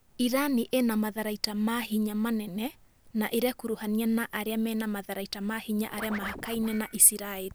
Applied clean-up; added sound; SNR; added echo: none; Scratching (performance technique); 13 dB; none.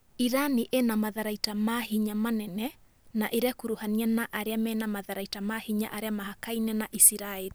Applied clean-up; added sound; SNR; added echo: none; none; none; none.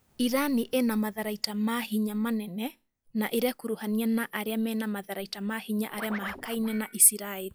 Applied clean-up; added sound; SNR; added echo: classical method log-MMSE.